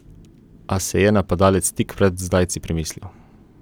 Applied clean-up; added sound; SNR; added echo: none; none; none; none.